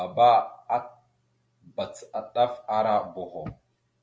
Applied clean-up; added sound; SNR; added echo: none; none; none; none.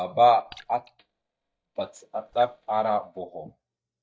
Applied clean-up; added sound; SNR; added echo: neural mask model DeepFilterNet 3.